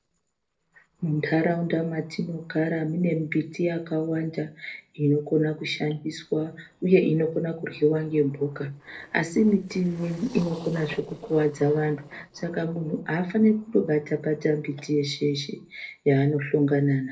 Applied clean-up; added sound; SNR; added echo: neural separator model SepFormer DNS4.